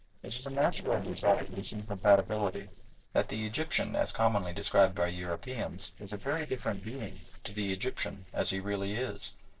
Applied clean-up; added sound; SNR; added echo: neural separator model SepFormer DNS4.